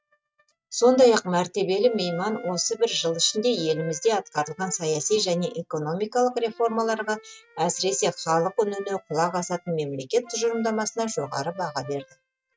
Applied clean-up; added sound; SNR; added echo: neural mask model RNNoise.